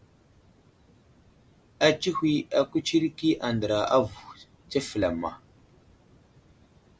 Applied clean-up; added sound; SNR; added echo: none; none; none; none.